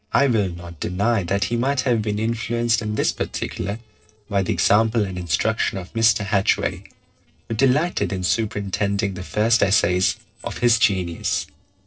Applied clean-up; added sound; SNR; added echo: neural separator model SepFormer DNS4.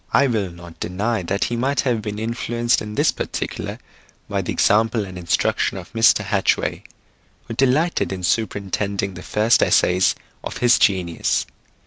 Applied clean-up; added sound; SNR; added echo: none; none; none; none.